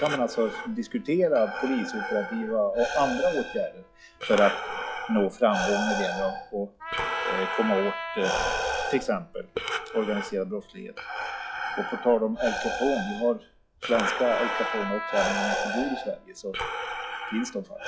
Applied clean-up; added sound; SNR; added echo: classical method log-MMSE.